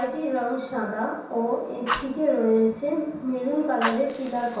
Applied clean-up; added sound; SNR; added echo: none; Fire; 11 dB; reverberation time 0.7 s.